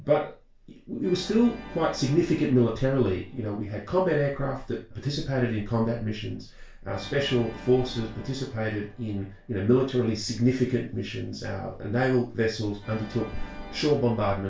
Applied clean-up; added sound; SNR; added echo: none; Organ; 19 dB; reverberation time 0.2 s.